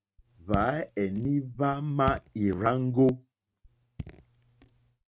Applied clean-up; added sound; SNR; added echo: neural mask model RNNoise.